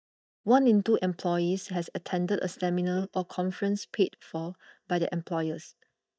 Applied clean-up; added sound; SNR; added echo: neural mask model DeepFilterNet 3.